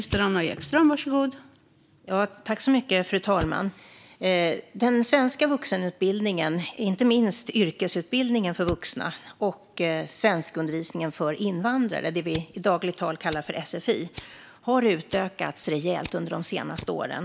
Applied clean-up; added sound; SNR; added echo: none; Fire; 18 dB; none.